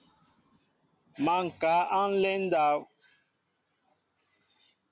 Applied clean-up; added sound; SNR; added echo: none; none; none; none.